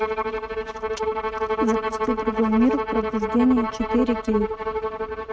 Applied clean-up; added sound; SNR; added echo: neural mask model RNNoise.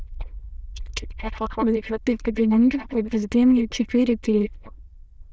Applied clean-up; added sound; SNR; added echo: neural diffusion model UNIVERSE++.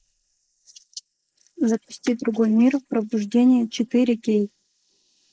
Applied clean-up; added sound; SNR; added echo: neural mask model Resemble Enhance denoiser.